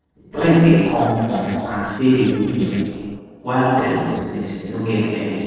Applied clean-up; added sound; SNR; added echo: neural separator model SepFormer DNS4.